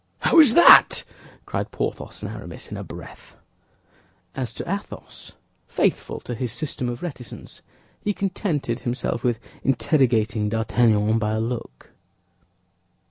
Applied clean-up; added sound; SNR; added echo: none; none; none; none.